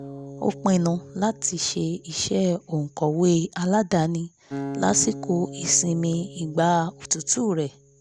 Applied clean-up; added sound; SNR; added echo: none; Acoustic guitar; 15 dB; none.